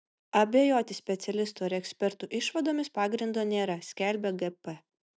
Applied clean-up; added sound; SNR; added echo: none; none; none; none.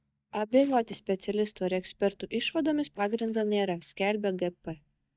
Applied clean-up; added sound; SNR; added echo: neural mask model DeepFilterNet 3.